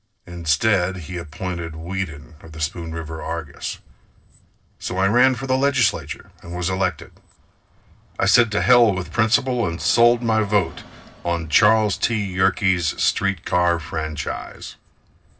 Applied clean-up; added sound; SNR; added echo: neural separator model SepFormer DNS4.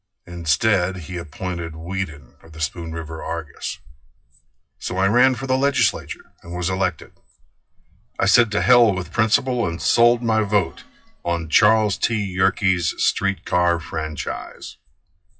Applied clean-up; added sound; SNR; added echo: classical method WPE with log-MMSE.